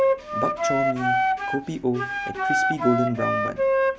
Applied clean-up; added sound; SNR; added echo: none; Wind instrument, woodwind instrument; -5 dB; none.